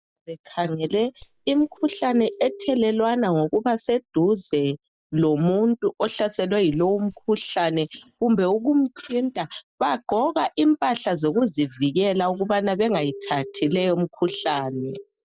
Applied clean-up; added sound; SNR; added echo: neural mask model DeepFilterNet 3.